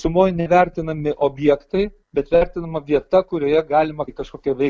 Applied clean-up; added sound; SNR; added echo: none; none; none; none.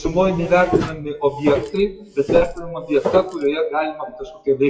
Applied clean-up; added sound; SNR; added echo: classical method WPE with log-MMSE.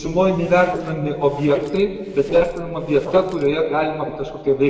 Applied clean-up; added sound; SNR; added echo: neural separator model SepFormer DNS4.